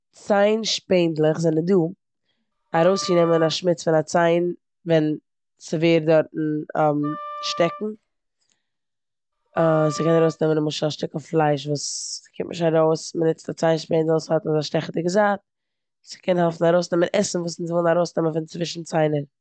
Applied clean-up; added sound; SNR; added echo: none; Wind instrument, woodwind instrument; 13 dB; none.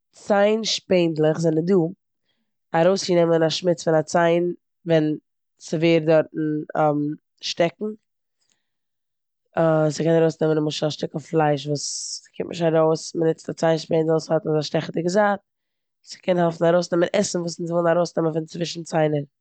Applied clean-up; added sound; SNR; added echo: none; none; none; none.